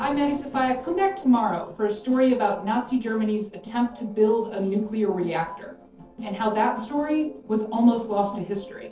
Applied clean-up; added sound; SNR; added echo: neural separator model SepFormer DNS4.